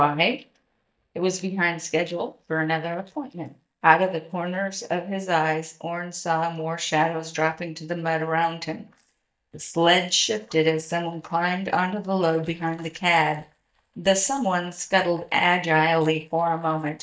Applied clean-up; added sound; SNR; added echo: neural mask model DeepFilterNet 3.